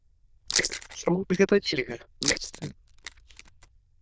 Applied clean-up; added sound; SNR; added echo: neural diffusion model UNIVERSE++.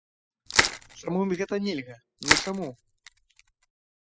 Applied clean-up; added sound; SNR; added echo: classical method spectral subtraction.